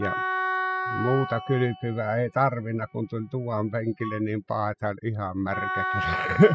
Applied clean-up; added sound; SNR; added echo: classical method spectral subtraction.